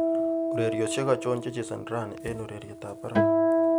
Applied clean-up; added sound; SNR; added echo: none; Acoustic guitar; -5 dB; none.